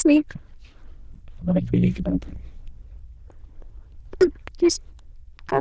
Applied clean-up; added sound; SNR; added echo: neural diffusion model UNIVERSE++.